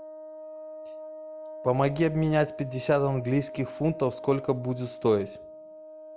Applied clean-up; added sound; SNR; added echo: none; Wind instrument, woodwind instrument; 13 dB; none.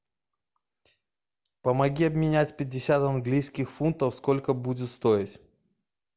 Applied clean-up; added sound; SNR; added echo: none; none; none; none.